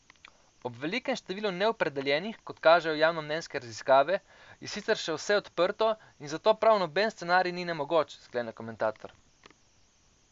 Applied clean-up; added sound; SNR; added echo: none; none; none; none.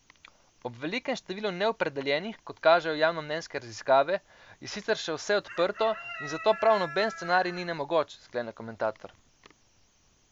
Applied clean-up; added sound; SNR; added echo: none; Chicken, rooster; 11 dB; none.